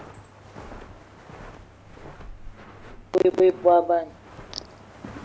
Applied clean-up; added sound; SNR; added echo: none; Walk, footsteps; 17 dB; none.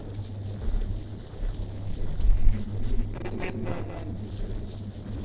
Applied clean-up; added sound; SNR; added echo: neural separator model SepFormer DNS4.